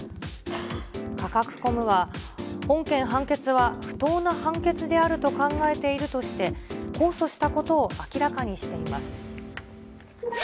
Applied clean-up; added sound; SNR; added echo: none; none; none; none.